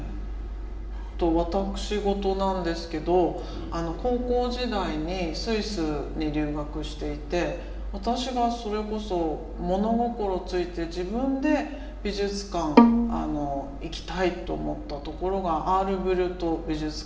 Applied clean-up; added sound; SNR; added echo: none; Bowed string instrument; -4 dB; reverberation time 1.0 s.